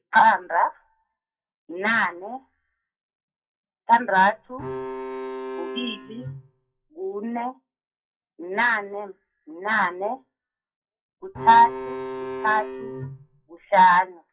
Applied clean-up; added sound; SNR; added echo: classical method WPE with log-MMSE.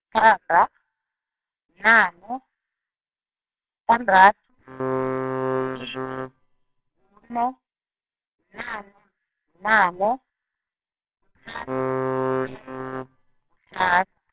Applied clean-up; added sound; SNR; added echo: neural separator model SepFormer WHAMR!.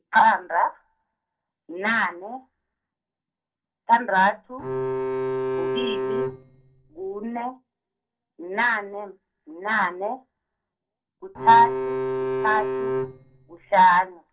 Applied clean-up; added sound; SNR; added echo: neural separator model SepFormer DNS4.